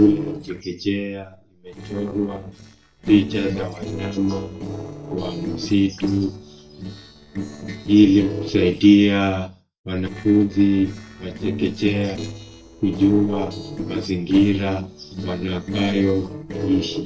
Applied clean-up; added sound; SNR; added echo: neural separator model SepFormer DNS4.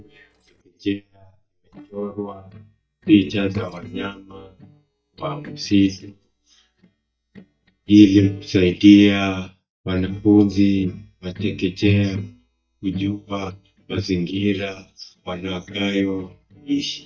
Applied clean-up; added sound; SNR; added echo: neural mask model DeepFilterNet 3.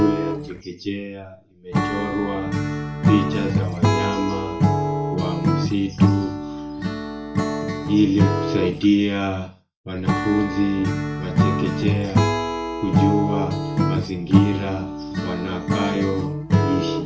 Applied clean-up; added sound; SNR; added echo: none; Acoustic guitar / Strum; -2 dB; reverberation time 0.3 s.